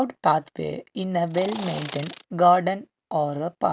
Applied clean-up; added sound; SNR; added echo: none; Insect; 9 dB; none.